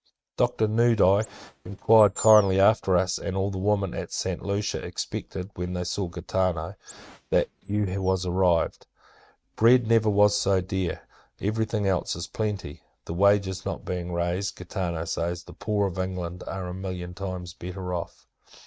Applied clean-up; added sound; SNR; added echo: neural mask model RNNoise.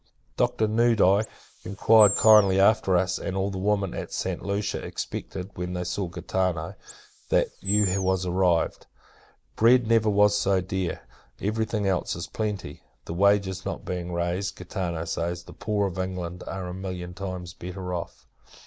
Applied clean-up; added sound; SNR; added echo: neural mask model Resemble Enhance denoiser.